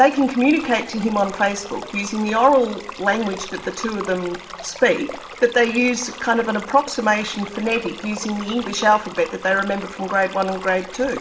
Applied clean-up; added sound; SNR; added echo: none; Stream; 15 dB; reverberation time 1.6 s.